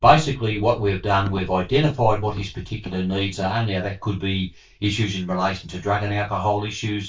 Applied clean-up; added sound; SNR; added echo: neural mask model DeepFilterNet 3.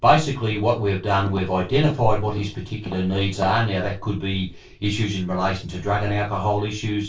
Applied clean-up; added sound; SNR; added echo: neural separator model SepFormer DNS4.